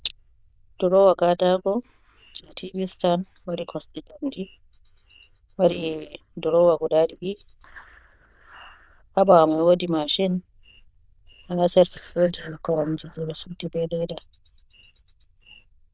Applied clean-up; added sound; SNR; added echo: neural diffusion model UNIVERSE++.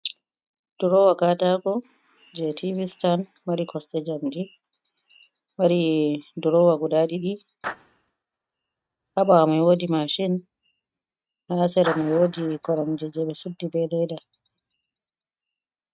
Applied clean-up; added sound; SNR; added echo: neural mask model RNNoise.